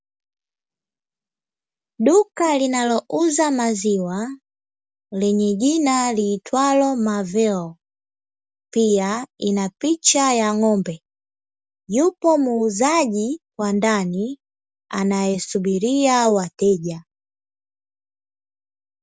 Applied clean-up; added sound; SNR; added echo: none; none; none; none.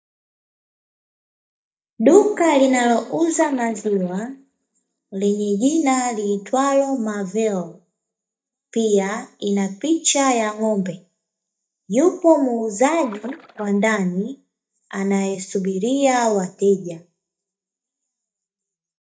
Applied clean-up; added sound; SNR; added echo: neural mask model DeepFilterNet 3.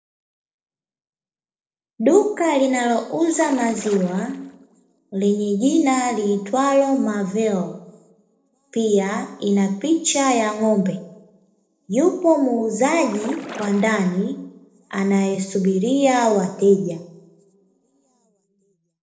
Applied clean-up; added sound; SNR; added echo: neural separator model SepFormer DNS4.